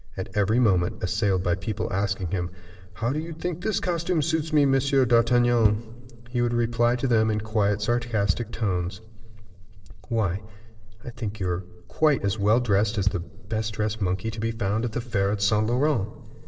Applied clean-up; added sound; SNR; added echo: neural separator model SepFormer DNS4.